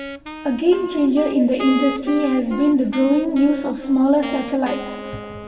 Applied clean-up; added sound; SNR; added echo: none; Wind instrument, woodwind instrument; 13 dB; reverberation time 2.2 s.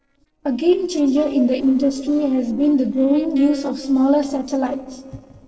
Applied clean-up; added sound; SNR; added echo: neural separator model SepFormer DNS4.